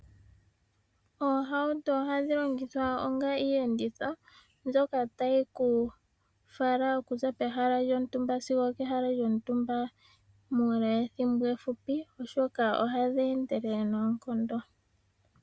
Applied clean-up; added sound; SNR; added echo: none; none; none; none.